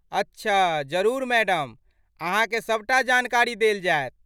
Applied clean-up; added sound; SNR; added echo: none; none; none; none.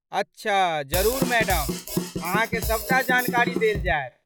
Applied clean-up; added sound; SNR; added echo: classical method log-MMSE.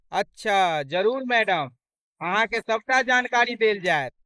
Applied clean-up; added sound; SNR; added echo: neural mask model Resemble Enhance denoiser.